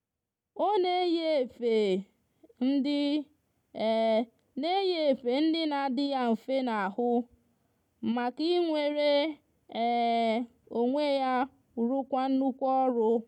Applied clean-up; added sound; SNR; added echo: none; none; none; none.